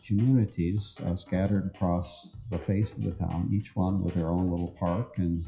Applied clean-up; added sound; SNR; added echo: classical method WPE with log-MMSE.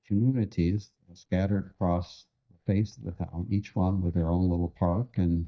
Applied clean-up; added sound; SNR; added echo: neural mask model DeepFilterNet 3.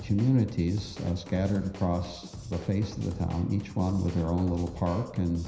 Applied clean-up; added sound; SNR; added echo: none; Drum / Drum kit; 16 dB; reverberation time 0.9 s.